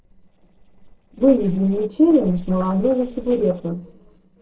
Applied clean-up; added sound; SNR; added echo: neural separator model SepFormer DNS4.